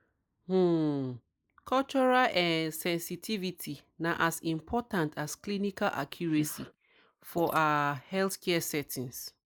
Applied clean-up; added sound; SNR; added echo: neural mask model Resemble Enhance denoiser.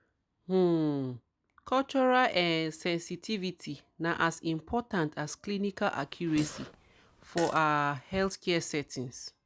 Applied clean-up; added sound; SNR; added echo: none; Fart; 13 dB; none.